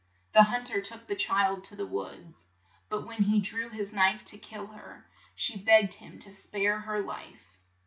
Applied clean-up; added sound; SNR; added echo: none; none; none; none.